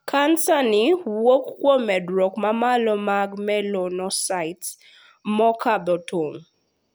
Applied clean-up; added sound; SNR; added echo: none; none; none; none.